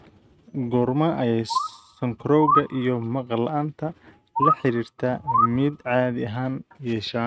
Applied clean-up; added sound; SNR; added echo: neural mask model RNNoise.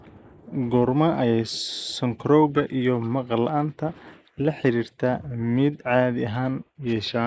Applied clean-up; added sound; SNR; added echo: neural mask model Resemble Enhance denoiser.